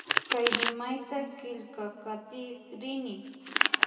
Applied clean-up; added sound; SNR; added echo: none; Domestic sounds, home sounds; -4 dB; reverberation time 2.2 s.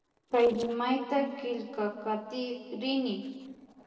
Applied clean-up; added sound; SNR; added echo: neural separator model SepFormer DNS4.